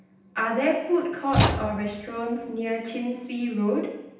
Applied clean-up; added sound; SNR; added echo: none; Slam / Tools; 0 dB; reverberation time 0.9 s.